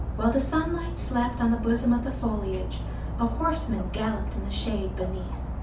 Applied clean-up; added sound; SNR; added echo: none; Dog; 3 dB; reverberation time 0.3 s.